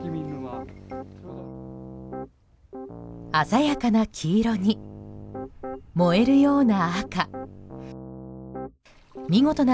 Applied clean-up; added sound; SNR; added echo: none; Piano; 13 dB; none.